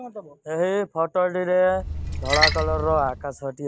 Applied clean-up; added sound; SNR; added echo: none; Splash, splatter; 2 dB; none.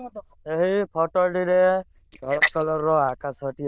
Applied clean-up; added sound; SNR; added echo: neural diffusion model UNIVERSE++.